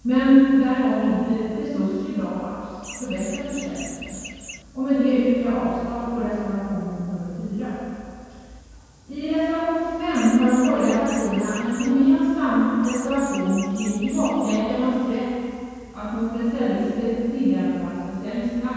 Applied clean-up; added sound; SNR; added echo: none; Chirp, tweet; 16 dB; reverberation time 2.1 s.